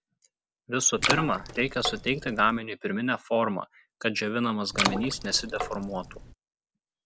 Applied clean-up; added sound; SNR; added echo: none; Water / Splash, splatter; 3 dB; none.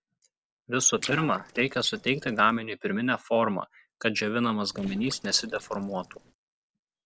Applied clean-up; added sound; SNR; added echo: neural separator model SepFormer DNS4.